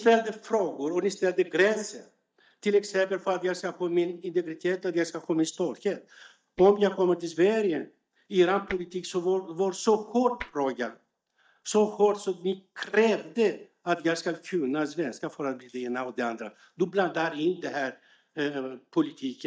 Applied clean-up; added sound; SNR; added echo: neural mask model DeepFilterNet 3.